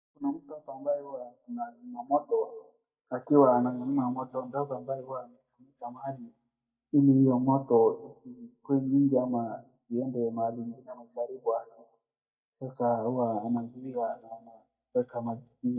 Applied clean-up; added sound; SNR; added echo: neural mask model DeepFilterNet 3.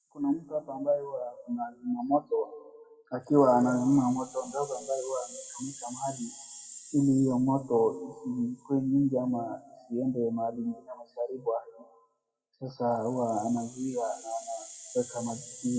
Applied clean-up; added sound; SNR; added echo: classical method WPE with log-MMSE.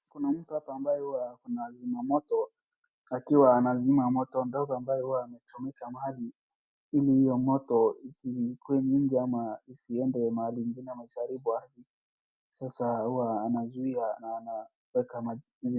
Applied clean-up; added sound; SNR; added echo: none; none; none; none.